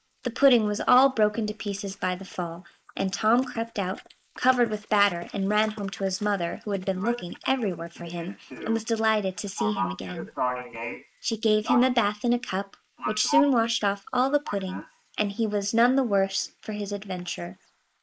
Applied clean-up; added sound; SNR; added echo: neural mask model Resemble Enhance denoiser.